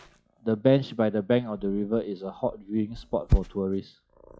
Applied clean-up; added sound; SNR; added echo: classical method log-MMSE.